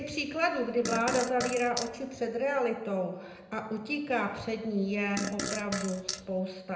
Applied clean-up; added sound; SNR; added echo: none; Fart; 6 dB; reverberation time 0.8 s.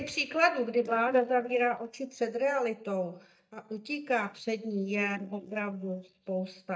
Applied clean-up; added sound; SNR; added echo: neural mask model DeepFilterNet 3.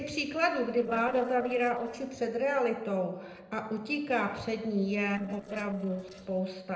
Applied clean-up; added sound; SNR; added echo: neural separator model SepFormer DNS4.